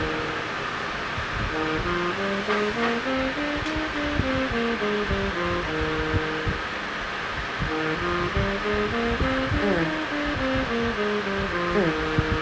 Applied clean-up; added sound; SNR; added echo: none; Wind instrument, woodwind instrument; 1 dB; none.